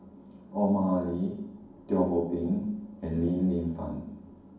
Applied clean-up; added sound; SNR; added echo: none; none; none; reverberation time 1.2 s.